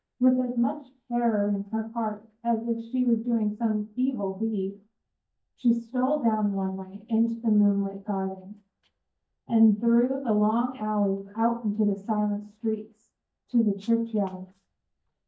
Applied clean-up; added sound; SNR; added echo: neural mask model DeepFilterNet 3.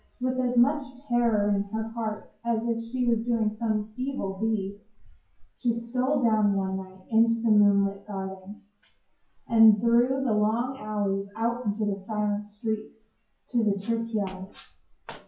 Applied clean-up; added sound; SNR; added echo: classical method WPE with log-MMSE.